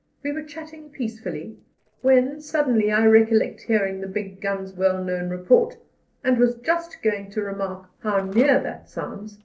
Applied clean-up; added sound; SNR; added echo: neural separator model SepFormer DNS4.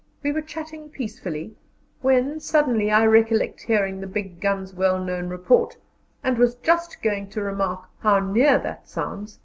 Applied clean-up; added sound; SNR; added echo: none; none; none; none.